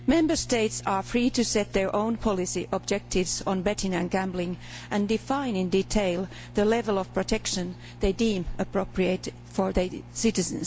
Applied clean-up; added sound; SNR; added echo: none; Microwave oven; 17 dB; none.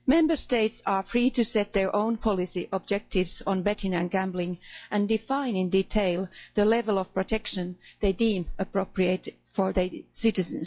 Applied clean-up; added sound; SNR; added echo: classical method log-MMSE.